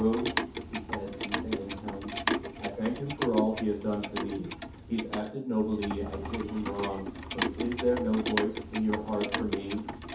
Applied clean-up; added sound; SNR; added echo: none; Clock; 3 dB; reverberation time 0.5 s.